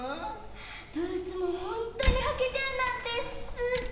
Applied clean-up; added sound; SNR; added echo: none; Slam; 3 dB; reverberation time 0.9 s.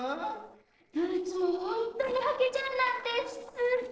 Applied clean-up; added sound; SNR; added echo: neural separator model SepFormer DNS4.